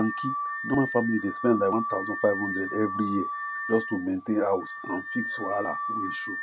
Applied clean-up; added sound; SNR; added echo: none; Alarm / Car; 5 dB; none.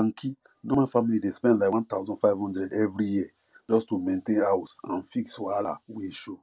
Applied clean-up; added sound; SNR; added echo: none; none; none; none.